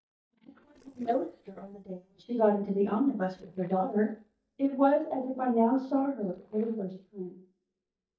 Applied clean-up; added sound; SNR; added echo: neural mask model DeepFilterNet 3.